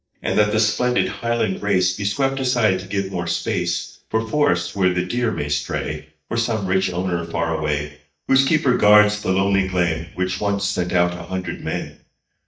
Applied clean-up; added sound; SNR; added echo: neural mask model DeepFilterNet 3.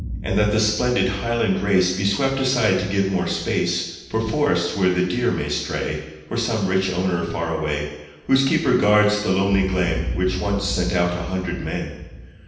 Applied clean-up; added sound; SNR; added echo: none; Boom; 12 dB; reverberation time 0.9 s.